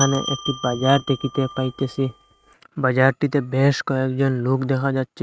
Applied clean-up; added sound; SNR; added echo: neural mask model RNNoise.